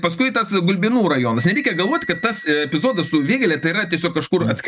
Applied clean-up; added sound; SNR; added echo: none; Wind instrument, woodwind instrument; 18 dB; none.